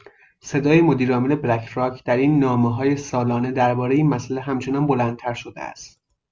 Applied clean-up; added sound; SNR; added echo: none; none; none; none.